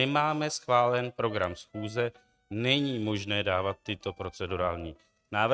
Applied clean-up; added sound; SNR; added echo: neural mask model RNNoise.